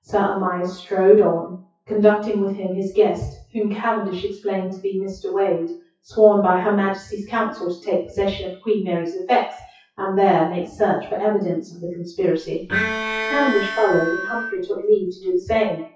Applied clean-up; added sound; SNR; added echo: classical method WPE with log-MMSE.